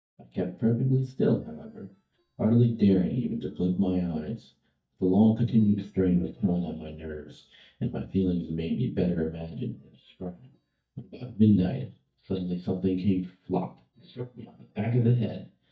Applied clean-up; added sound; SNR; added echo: neural mask model DeepFilterNet 3.